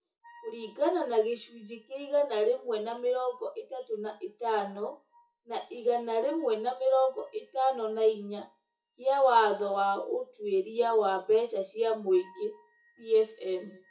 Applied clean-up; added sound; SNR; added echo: classical method WPE with log-MMSE.